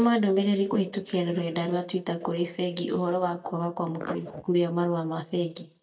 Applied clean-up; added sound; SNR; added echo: neural mask model DeepFilterNet 3.